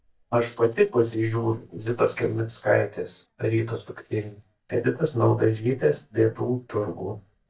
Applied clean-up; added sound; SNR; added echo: neural mask model DeepFilterNet 3.